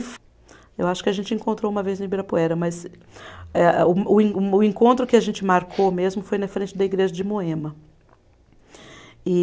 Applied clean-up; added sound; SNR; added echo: none; none; none; none.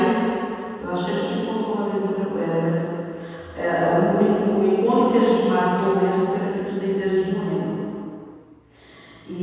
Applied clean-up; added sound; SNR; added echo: none; none; none; reverberation time 2.1 s.